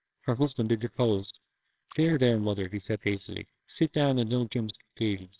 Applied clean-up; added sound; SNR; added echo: neural separator model SepFormer WHAMR!.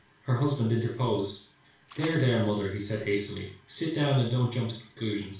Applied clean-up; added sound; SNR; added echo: none; Water / Splash, splatter; 19 dB; reverberation time 0.4 s.